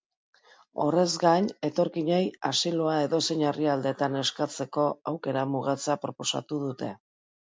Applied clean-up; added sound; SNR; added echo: none; none; none; none.